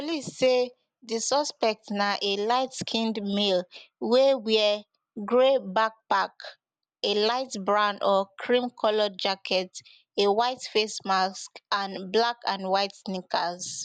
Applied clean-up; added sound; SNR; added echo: none; none; none; none.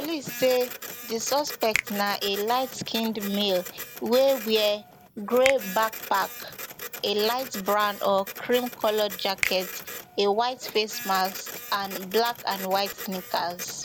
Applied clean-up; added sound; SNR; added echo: none; Finger snapping + Printer; 10 dB; none.